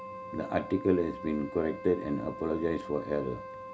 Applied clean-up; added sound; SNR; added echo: none; Wind instrument, woodwind instrument; 11 dB; none.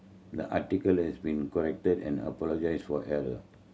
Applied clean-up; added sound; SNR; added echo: none; none; none; none.